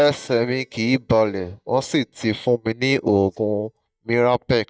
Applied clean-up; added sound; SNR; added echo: neural mask model DeepFilterNet 3.